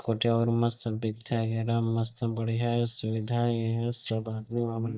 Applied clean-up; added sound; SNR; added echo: neural mask model DeepFilterNet 3.